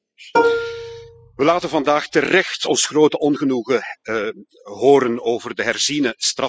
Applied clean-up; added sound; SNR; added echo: classical method spectral subtraction.